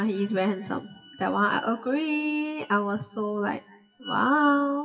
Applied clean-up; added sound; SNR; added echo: classical method WPE with log-MMSE.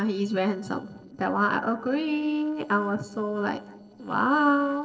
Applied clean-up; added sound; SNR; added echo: neural separator model SepFormer DNS4.